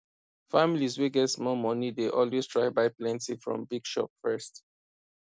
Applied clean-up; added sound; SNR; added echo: none; none; none; none.